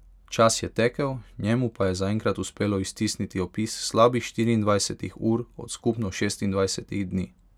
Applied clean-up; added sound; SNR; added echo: none; none; none; none.